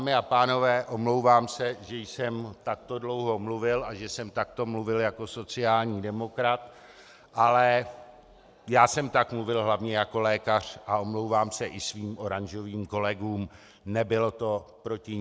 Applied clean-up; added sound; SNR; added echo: none; none; none; none.